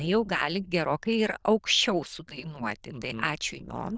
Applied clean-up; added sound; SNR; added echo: neural diffusion model UNIVERSE++.